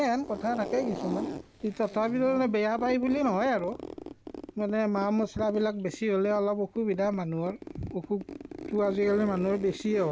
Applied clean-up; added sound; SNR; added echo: none; Zipper (clothing); 13 dB; none.